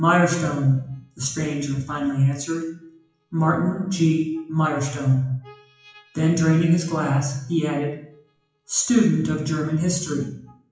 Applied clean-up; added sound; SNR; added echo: classical method WPE with log-MMSE.